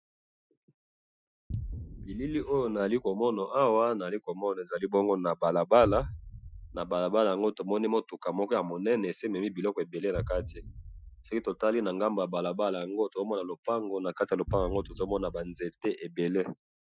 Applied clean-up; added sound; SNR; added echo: classical method Wiener filter.